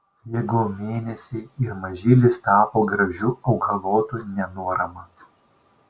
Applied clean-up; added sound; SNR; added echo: none; none; none; none.